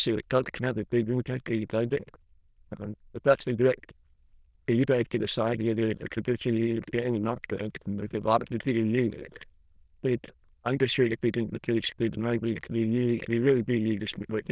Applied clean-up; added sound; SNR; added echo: neural diffusion model UNIVERSE++.